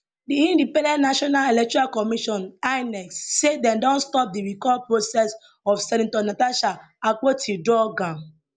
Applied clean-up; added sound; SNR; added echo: none; none; none; none.